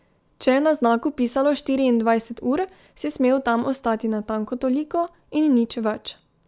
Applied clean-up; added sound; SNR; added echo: none; none; none; none.